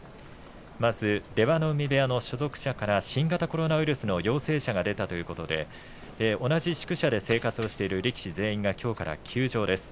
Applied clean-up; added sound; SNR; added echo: none; none; none; none.